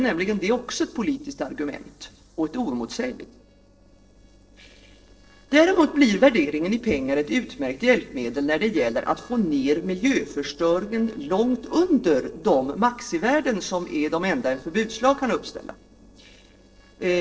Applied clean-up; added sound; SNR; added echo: neural separator model SepFormer DNS4.